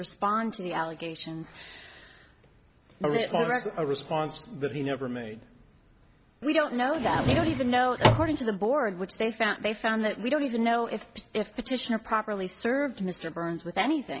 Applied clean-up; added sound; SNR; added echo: none; Drawer open or close; -2 dB; none.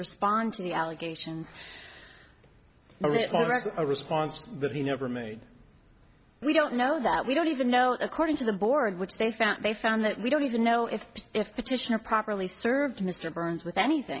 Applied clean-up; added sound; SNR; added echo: none; none; none; none.